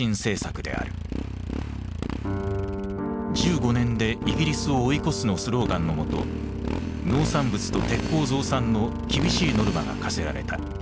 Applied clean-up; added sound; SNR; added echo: none; Motorcycle; 4 dB; none.